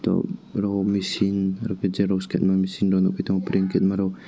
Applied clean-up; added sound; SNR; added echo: none; none; none; none.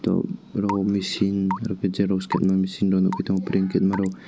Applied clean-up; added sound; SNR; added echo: none; Raindrop / Drip / Water tap, faucet; 15 dB; none.